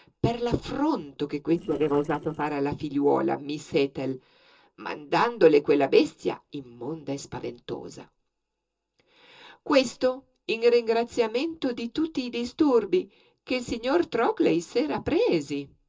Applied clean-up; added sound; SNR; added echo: neural separator model SepFormer DNS4.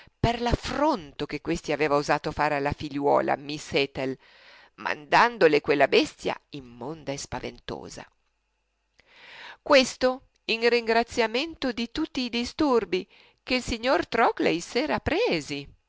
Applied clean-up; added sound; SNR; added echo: none; none; none; none.